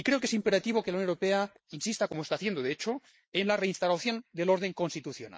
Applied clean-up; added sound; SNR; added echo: neural mask model Resemble Enhance denoiser.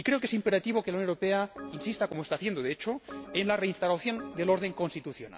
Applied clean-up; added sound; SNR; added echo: none; Organ; 15 dB; none.